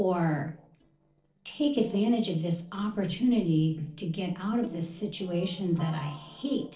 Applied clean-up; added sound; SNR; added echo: neural separator model SepFormer DNS4.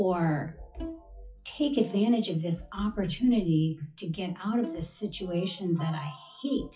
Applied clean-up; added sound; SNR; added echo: classical method WPE with log-MMSE.